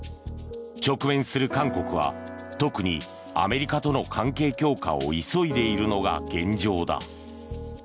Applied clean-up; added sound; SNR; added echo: none; none; none; none.